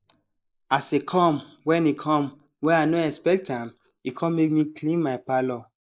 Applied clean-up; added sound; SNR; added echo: neural mask model Resemble Enhance denoiser.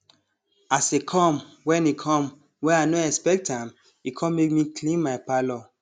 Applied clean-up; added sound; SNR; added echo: none; none; none; none.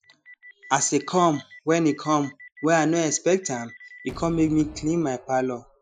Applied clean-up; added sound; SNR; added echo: classical method Wiener filter.